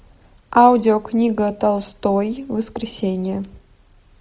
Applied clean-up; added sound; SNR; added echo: none; none; none; none.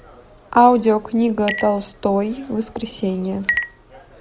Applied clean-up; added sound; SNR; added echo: none; Chink, clink; 12 dB; none.